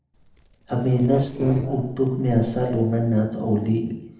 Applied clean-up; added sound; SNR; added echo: neural separator model SepFormer DNS4.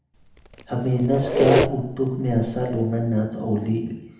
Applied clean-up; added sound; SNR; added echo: none; Squeak; 3 dB; reverberation time 0.8 s.